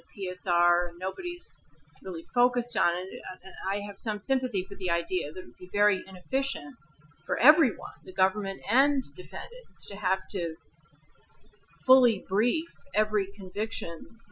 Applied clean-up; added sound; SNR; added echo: classical method Wiener filter.